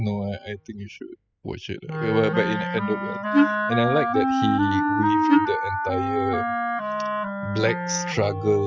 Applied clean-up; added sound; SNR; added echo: classical method spectral subtraction.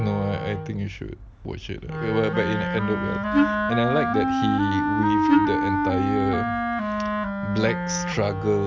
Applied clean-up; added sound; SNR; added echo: none; Wind instrument, woodwind instrument + Wind instrument, woodwind instrument; -2 dB; none.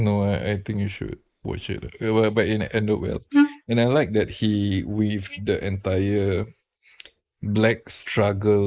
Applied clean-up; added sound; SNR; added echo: neural mask model Resemble Enhance denoiser.